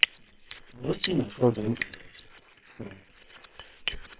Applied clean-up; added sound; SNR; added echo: neural separator model SepFormer WHAM!.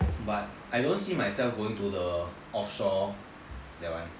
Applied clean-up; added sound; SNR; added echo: none; none; none; none.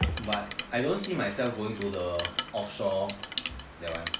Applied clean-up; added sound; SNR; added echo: none; Chink, clink; 8 dB; none.